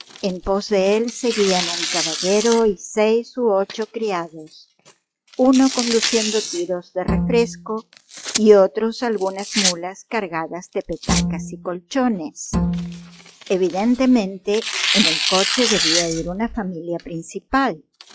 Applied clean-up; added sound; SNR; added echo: classical method log-MMSE.